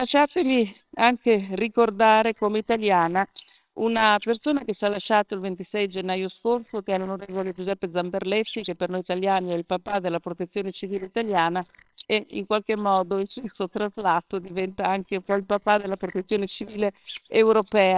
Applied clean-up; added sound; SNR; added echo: neural separator model SepFormer WHAMR!.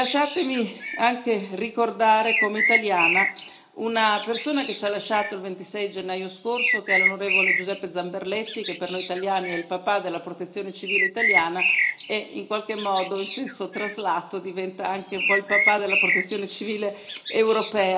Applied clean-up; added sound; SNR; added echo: none; Bird; 2 dB; reverberation time 0.4 s.